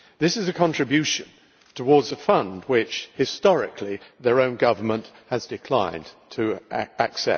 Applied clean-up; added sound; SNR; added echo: none; none; none; none.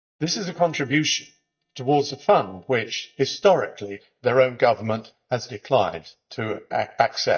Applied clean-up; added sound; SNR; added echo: neural mask model DeepFilterNet 3.